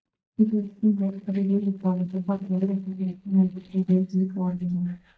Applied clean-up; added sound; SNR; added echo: neural mask model DeepFilterNet 3.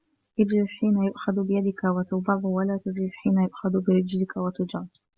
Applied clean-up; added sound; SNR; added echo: none; none; none; none.